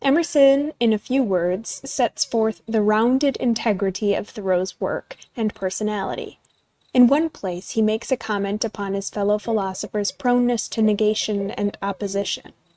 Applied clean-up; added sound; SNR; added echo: neural mask model RNNoise.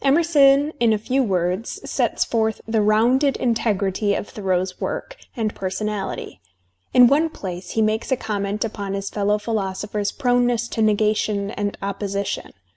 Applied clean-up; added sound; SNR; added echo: none; none; none; none.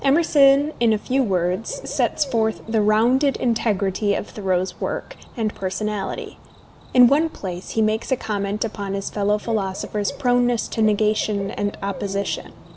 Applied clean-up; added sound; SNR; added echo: none; Cricket / Bird; 18 dB; none.